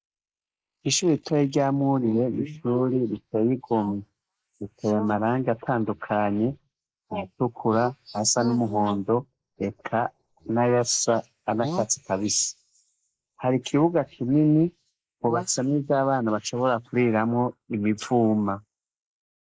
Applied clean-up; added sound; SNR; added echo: neural mask model Resemble Enhance denoiser.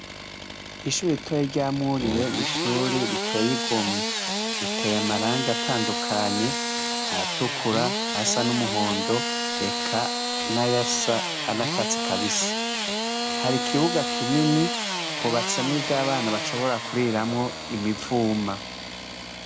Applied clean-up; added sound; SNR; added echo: none; Engine starting / Sawing; 1 dB; none.